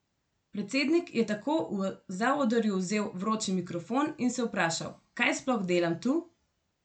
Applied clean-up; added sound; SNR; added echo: none; none; none; none.